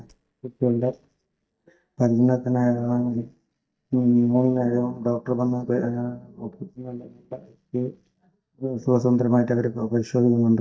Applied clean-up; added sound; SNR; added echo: neural mask model DeepFilterNet 3.